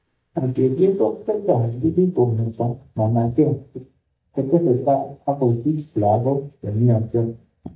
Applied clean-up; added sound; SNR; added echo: neural mask model DeepFilterNet 3.